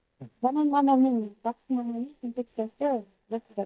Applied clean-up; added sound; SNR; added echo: neural mask model DeepFilterNet 3.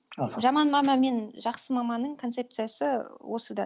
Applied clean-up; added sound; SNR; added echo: none; none; none; none.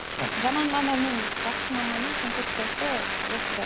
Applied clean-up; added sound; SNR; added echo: none; Telephone; -1 dB; none.